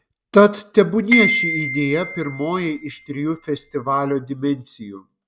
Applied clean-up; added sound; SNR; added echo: none; Glockenspiel; 4 dB; none.